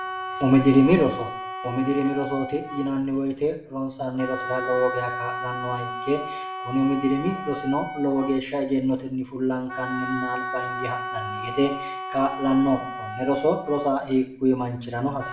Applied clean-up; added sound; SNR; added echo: none; Wind instrument, woodwind instrument; 9 dB; reverberation time 0.6 s.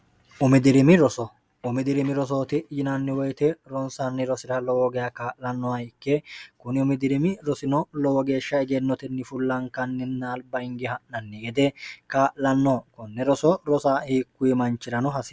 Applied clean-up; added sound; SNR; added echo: none; none; none; none.